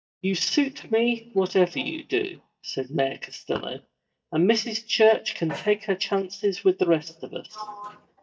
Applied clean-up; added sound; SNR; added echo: neural mask model DeepFilterNet 3.